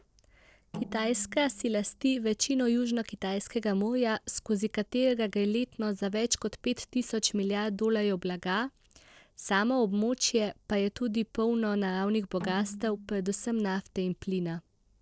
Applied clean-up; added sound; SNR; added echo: neural separator model SepFormer DNS4.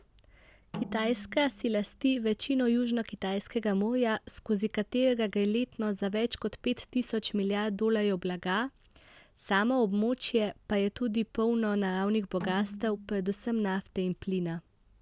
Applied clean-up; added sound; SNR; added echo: none; Snare drum; 15 dB; none.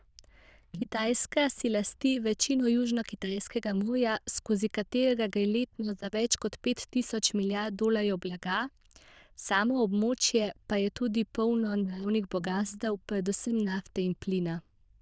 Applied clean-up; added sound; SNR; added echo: neural diffusion model UNIVERSE++.